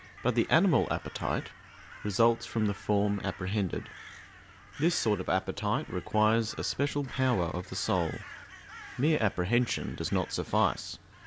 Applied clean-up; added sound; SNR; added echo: none; Crow; 19 dB; none.